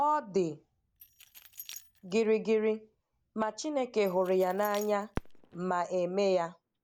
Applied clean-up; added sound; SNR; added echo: none; Fireworks + Keys jangling; 18 dB; none.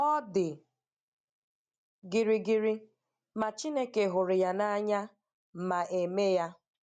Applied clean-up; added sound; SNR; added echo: none; none; none; none.